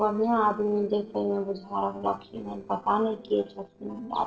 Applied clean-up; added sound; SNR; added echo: neural separator model SepFormer DNS4.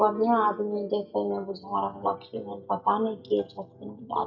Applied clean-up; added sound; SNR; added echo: neural mask model DeepFilterNet 3.